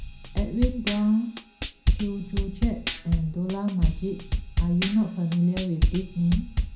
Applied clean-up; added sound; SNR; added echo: none; Drum kit; 0 dB; reverberation time 0.5 s.